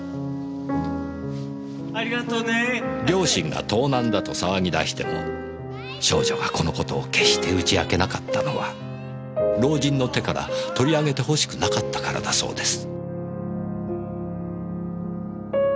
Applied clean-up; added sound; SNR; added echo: none; none; none; none.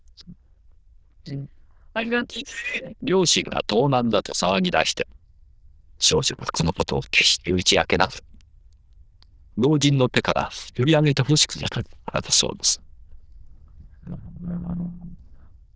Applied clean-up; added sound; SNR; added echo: neural diffusion model UNIVERSE++.